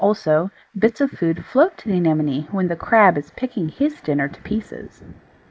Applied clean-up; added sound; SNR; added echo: neural mask model Resemble Enhance denoiser.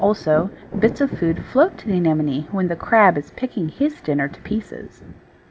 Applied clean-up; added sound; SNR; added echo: none; Thunder; 15 dB; none.